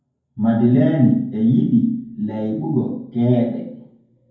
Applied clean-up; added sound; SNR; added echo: none; none; none; reverberation time 0.9 s.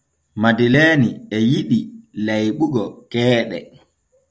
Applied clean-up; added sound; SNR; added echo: none; none; none; none.